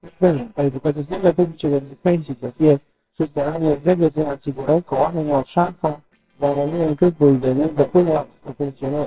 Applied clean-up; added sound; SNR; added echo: neural separator model SepFormer WHAMR!.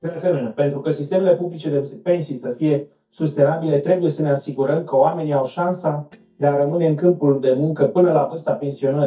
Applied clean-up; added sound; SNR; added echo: neural mask model DeepFilterNet 3.